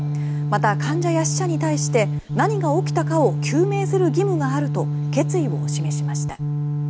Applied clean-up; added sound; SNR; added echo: none; Organ; 0 dB; none.